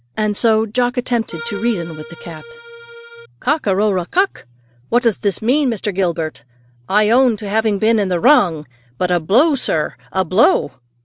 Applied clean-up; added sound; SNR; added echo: none; Accordion; 15 dB; none.